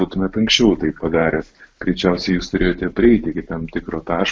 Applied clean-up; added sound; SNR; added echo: none; none; none; none.